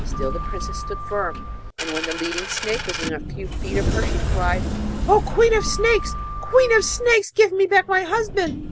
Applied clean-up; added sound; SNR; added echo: none; Sliding door + Coin (dropping); 4 dB; none.